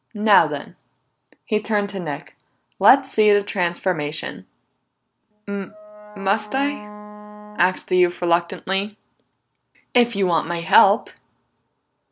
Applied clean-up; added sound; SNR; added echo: none; Wind instrument, woodwind instrument; 16 dB; none.